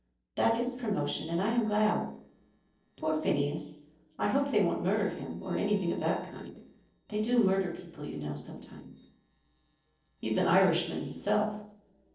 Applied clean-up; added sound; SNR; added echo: neural separator model SepFormer DNS4.